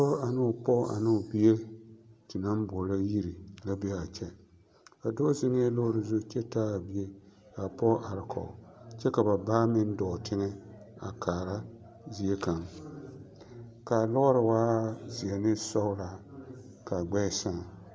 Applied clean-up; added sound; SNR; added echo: none; none; none; none.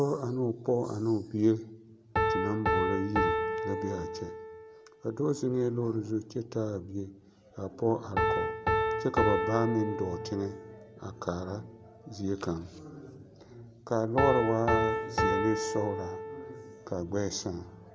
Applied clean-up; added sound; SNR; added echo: none; Piano; 2 dB; none.